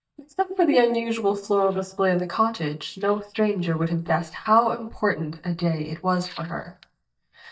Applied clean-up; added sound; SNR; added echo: neural mask model DeepFilterNet 3.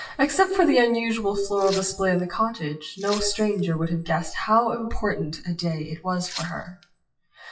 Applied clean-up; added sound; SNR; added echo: classical method WPE with log-MMSE.